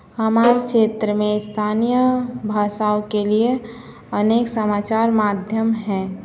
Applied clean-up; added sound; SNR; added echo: none; Bowed string instrument; 4 dB; none.